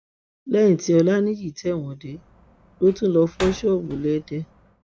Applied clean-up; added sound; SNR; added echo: none; Slam; 17 dB; none.